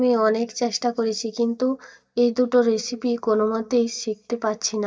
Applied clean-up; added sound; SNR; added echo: neural mask model DeepFilterNet 3.